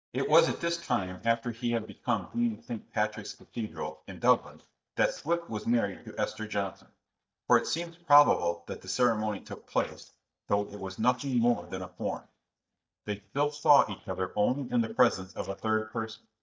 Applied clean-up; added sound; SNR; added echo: neural mask model DeepFilterNet 3.